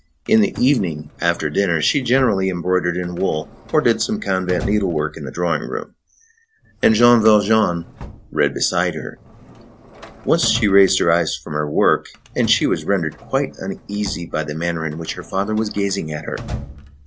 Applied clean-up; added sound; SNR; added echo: none; Drawer open or close; 17 dB; none.